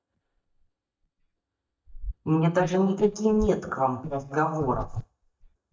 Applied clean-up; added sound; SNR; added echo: neural mask model DeepFilterNet 3.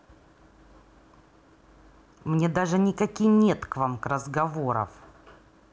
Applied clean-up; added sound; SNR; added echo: none; none; none; none.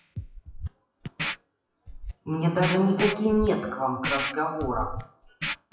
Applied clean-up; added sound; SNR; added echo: classical method WPE with log-MMSE.